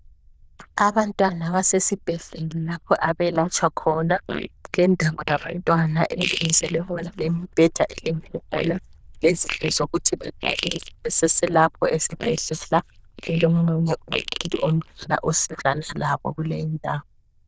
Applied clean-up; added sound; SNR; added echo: neural diffusion model UNIVERSE++.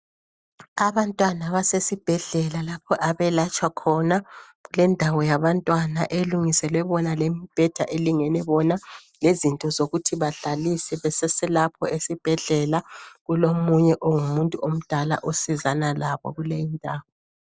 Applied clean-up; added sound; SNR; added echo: none; none; none; none.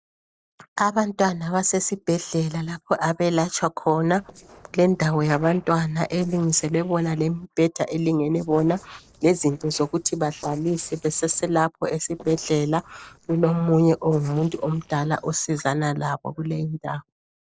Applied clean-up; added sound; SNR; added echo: neural separator model SepFormer DNS4.